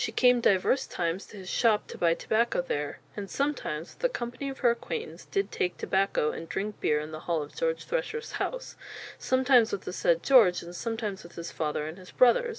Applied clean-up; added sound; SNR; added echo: none; none; none; none.